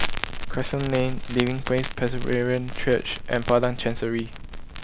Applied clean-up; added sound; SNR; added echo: none; Crackle; 3 dB; none.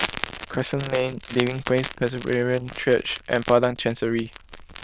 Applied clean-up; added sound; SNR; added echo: neural diffusion model UNIVERSE++.